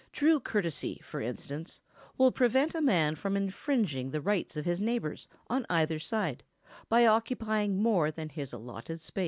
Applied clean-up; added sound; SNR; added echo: none; none; none; none.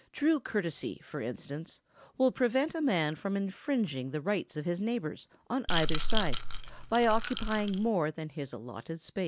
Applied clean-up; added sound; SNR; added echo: none; Rattle / Rattle (instrument); -4 dB; none.